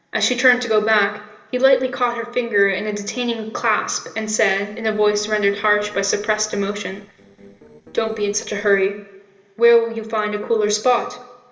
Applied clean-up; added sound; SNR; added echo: neural separator model SepFormer DNS4.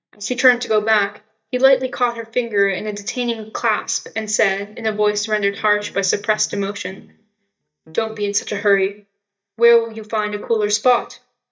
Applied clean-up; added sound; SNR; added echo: neural mask model DeepFilterNet 3.